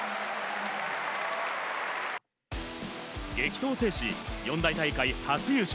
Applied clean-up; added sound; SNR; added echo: none; none; none; none.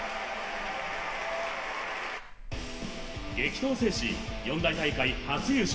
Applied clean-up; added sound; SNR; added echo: none; Ocean; 13 dB; reverberation time 1.6 s.